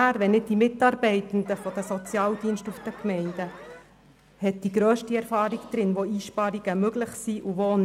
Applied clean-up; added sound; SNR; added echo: none; Alarm; 18 dB; none.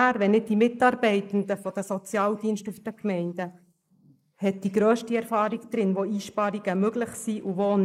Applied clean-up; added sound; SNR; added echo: neural mask model Resemble Enhance denoiser.